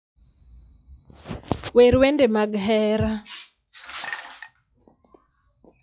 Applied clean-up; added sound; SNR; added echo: classical method log-MMSE.